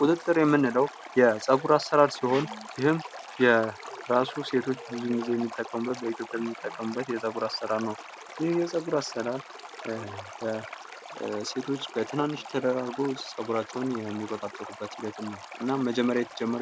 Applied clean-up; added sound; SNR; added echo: none; Stream; 14 dB; none.